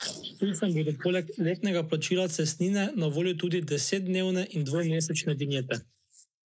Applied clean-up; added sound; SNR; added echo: neural mask model Resemble Enhance denoiser.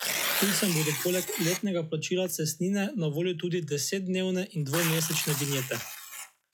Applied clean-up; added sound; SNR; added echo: classical method log-MMSE.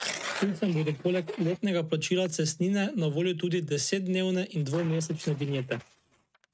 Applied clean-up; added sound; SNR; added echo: neural mask model RNNoise.